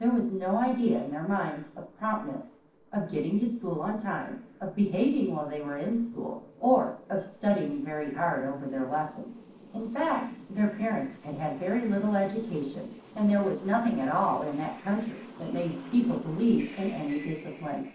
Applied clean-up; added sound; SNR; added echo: neural separator model SepFormer DNS4.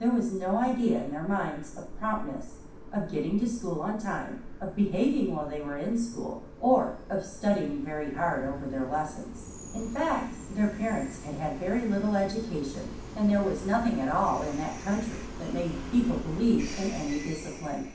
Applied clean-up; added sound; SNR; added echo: none; Train; 12 dB; reverberation time 0.6 s.